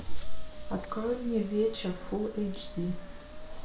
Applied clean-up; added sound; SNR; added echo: none; Squeak; 19 dB; reverberation time 0.4 s.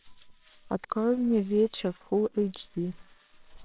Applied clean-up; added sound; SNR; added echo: neural separator model SepFormer WHAMR!.